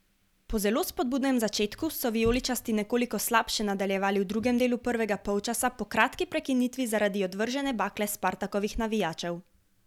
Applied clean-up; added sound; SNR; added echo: none; none; none; none.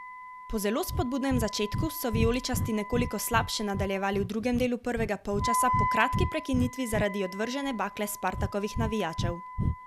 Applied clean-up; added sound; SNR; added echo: none; Breathing + Wind instrument, woodwind instrument; 3 dB; none.